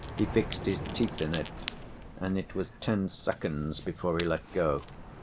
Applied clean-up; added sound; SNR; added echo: none; Ocean; 8 dB; none.